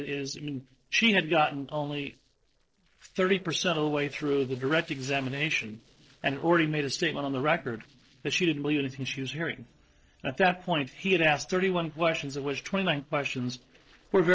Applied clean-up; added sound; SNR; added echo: neural separator model SepFormer DNS4.